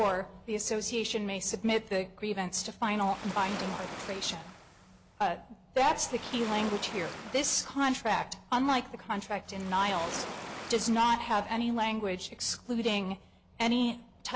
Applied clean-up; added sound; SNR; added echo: none; Waves, surf; 12 dB; none.